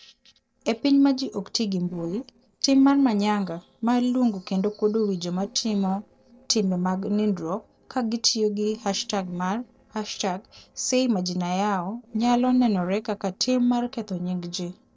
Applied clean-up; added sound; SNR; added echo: neural separator model SepFormer DNS4.